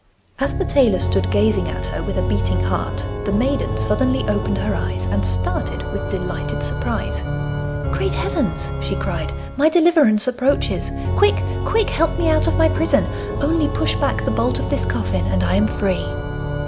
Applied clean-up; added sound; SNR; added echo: none; Organ; 0 dB; none.